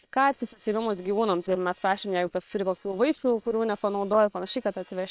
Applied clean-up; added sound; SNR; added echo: neural separator model SepFormer WHAM!.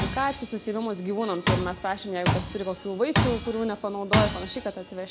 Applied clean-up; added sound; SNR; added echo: none; Tools; 1 dB; none.